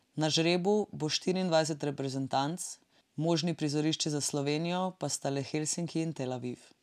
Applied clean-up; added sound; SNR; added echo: none; none; none; none.